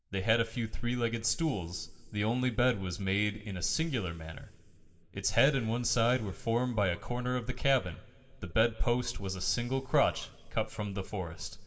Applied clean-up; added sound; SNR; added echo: none; none; none; reverberation time 1.4 s.